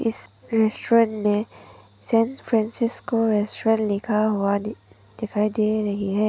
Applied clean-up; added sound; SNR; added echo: none; none; none; none.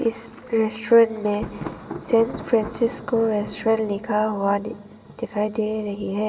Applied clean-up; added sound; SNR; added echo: none; Thunder; 16 dB; reverberation time 0.8 s.